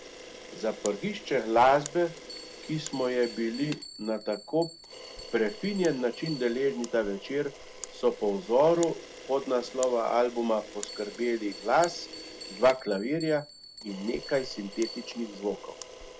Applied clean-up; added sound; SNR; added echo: none; Camera + Bell; 15 dB; none.